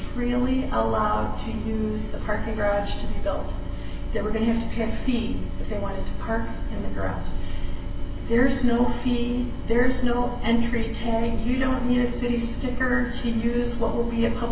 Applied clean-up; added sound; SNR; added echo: none; none; none; reverberation time 0.4 s.